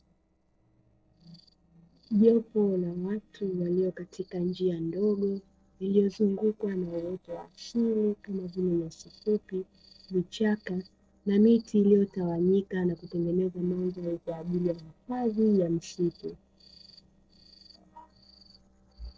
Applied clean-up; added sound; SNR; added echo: neural separator model SepFormer DNS4.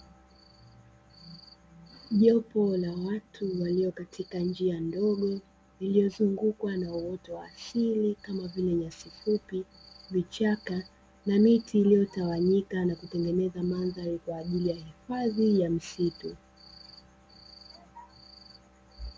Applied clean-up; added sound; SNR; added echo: none; none; none; none.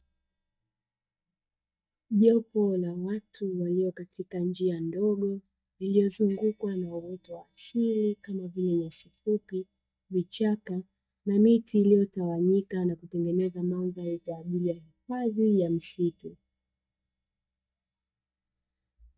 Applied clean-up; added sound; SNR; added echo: neural mask model DeepFilterNet 3.